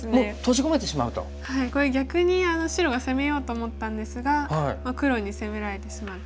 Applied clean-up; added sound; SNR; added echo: none; Musical instrument; 11 dB; none.